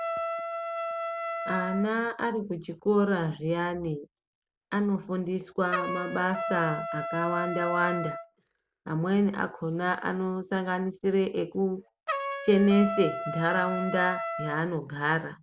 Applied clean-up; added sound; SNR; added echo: none; Trumpet; 7 dB; none.